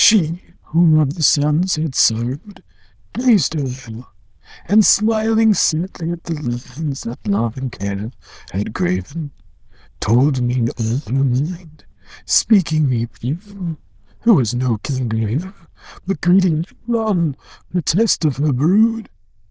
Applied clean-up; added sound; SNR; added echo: neural diffusion model UNIVERSE++.